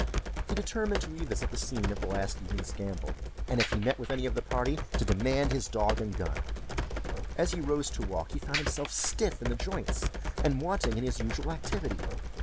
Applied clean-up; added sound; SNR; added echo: none; Computer keyboard; 0 dB; none.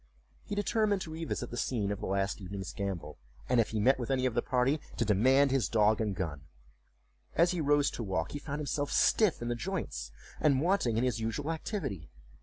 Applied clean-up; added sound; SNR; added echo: none; none; none; none.